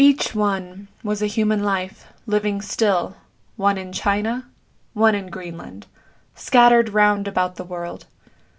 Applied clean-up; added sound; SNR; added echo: none; none; none; none.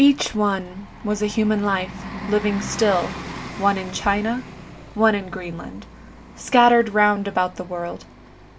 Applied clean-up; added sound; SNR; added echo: none; Bus; 14 dB; none.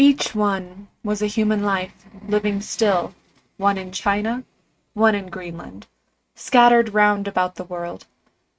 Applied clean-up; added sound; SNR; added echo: neural mask model RNNoise.